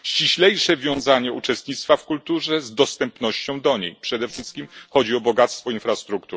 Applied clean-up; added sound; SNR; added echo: neural separator model SepFormer DNS4.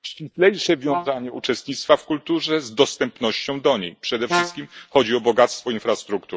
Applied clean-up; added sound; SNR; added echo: neural mask model DeepFilterNet 3.